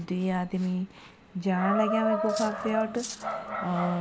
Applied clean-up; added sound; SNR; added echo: none; Cutlery, silverware; 16 dB; none.